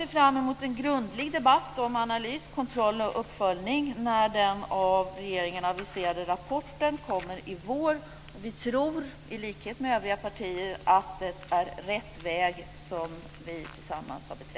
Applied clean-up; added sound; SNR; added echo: none; none; none; none.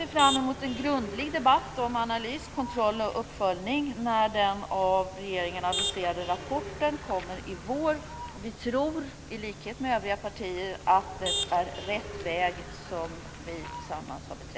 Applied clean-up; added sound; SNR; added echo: none; Motor vehicle (road); 10 dB; none.